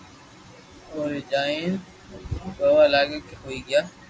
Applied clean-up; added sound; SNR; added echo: none; none; none; none.